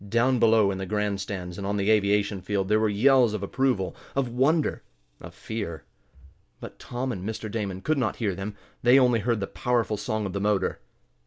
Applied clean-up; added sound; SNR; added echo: none; none; none; none.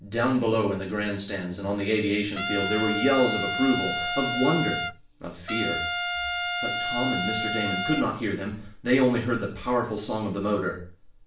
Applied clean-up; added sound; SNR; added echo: none; Trumpet; 2 dB; reverberation time 0.4 s.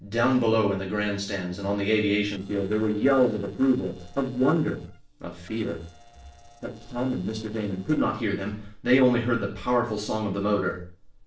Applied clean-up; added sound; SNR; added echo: neural separator model SepFormer DNS4.